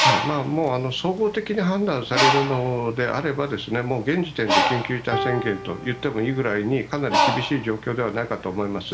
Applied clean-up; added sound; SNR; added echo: none; Bird + Piano; 3 dB; none.